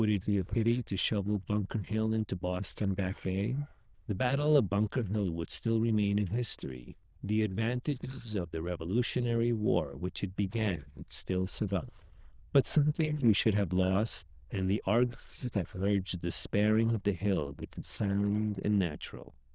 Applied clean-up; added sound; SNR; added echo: neural diffusion model UNIVERSE++.